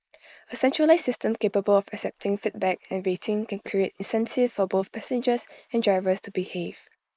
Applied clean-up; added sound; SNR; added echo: neural mask model Resemble Enhance denoiser.